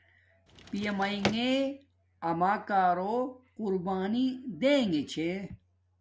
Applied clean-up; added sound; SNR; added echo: none; Drawer open or close; 8 dB; none.